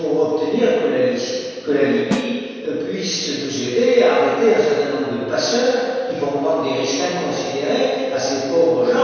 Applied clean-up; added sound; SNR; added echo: none; Snare drum; 12 dB; reverberation time 1.9 s.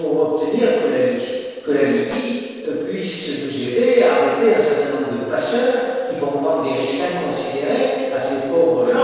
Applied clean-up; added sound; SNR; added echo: neural separator model SepFormer DNS4.